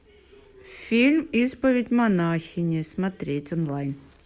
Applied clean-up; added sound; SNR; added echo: none; none; none; none.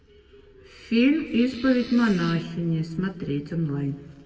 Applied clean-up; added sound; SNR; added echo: none; Fart; 17 dB; reverberation time 1.4 s.